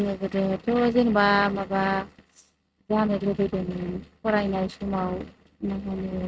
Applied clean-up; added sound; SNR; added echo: neural mask model RNNoise.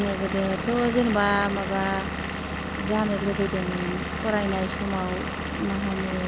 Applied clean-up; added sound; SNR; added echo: none; Engine / Vehicle; 3 dB; none.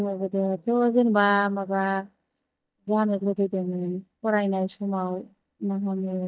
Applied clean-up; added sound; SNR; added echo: neural mask model DeepFilterNet 3.